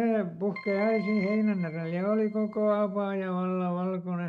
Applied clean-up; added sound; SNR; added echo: neural mask model RNNoise.